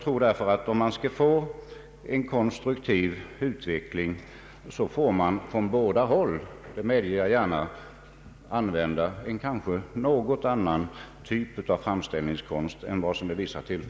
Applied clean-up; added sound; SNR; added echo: none; none; none; none.